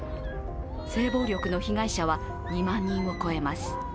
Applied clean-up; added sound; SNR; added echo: none; none; none; none.